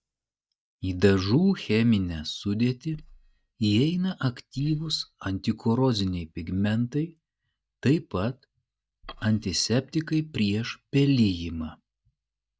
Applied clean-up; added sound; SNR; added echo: neural mask model DeepFilterNet 3.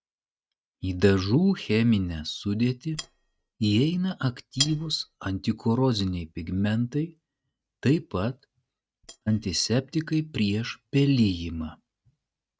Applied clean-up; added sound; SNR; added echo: neural mask model RNNoise.